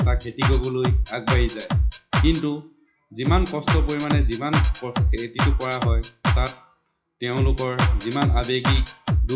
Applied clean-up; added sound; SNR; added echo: classical method WPE with log-MMSE.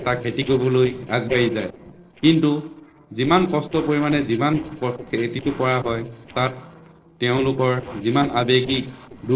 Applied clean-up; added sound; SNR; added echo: neural separator model SepFormer DNS4.